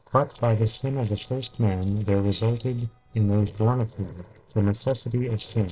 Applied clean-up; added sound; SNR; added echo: neural separator model SepFormer DNS4.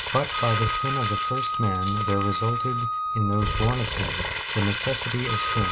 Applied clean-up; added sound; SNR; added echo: none; Wind instrument, woodwind instrument + Crumpling, crinkling; 0 dB; none.